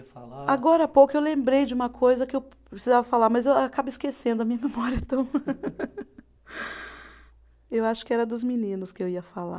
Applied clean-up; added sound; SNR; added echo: none; none; none; none.